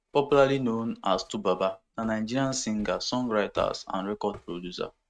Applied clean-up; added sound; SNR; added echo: neural mask model RNNoise.